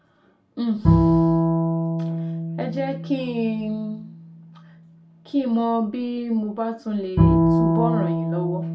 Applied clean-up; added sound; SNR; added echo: none; Bowed string instrument; -4 dB; reverberation time 0.2 s.